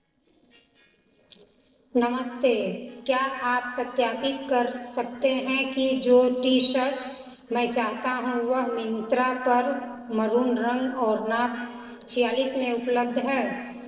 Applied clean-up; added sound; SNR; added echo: neural separator model SepFormer DNS4.